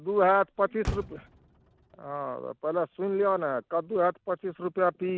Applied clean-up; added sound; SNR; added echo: none; Motor vehicle (road); 15 dB; none.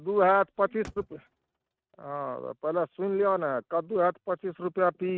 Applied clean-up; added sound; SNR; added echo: neural mask model RNNoise.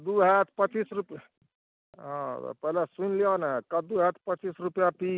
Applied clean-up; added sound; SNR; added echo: none; none; none; none.